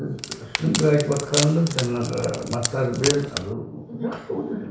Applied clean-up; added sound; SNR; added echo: none; Wood; 6 dB; reverberation time 0.6 s.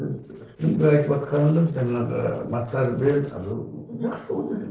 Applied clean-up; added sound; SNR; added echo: neural separator model SepFormer DNS4.